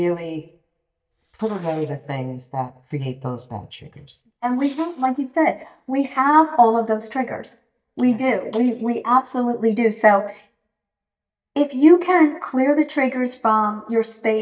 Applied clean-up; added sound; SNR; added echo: neural mask model DeepFilterNet 3.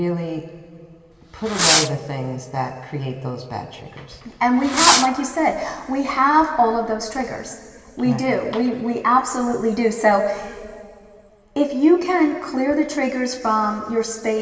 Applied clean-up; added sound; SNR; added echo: none; Fireworks; 1 dB; reverberation time 2.5 s.